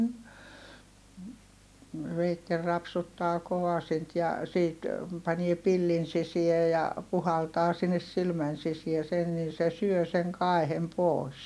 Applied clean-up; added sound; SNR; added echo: none; none; none; none.